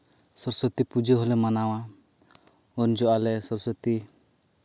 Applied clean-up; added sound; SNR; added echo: none; none; none; none.